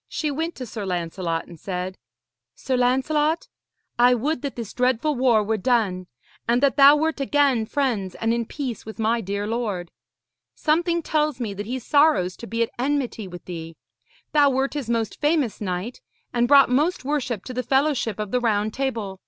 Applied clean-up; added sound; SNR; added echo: none; none; none; none.